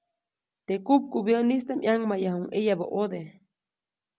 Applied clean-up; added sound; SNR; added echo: none; none; none; none.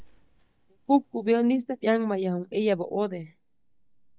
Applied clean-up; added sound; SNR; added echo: neural mask model DeepFilterNet 3.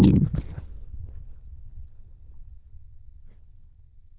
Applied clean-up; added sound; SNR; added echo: neural diffusion model UNIVERSE++.